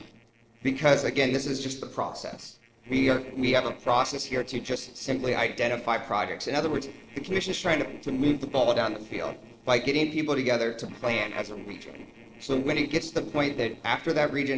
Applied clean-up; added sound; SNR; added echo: neural separator model SepFormer DNS4.